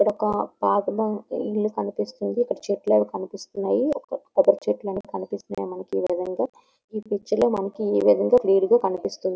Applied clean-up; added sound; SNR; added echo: none; none; none; none.